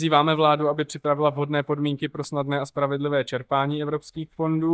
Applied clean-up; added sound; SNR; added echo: neural mask model DeepFilterNet 3.